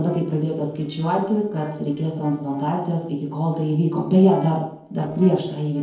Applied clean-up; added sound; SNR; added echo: neural separator model SepFormer DNS4.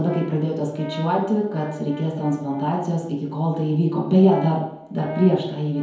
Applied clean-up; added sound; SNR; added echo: none; Brass instrument; 18 dB; reverberation time 0.9 s.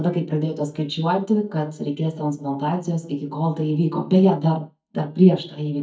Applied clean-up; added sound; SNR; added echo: neural mask model DeepFilterNet 3.